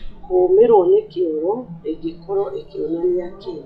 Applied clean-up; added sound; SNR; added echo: classical method log-MMSE.